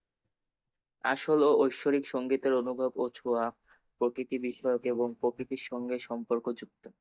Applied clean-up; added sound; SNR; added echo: neural mask model DeepFilterNet 3.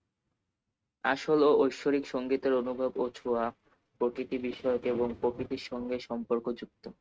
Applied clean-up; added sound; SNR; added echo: neural mask model RNNoise.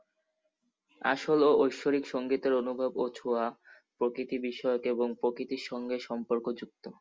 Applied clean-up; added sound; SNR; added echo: none; none; none; none.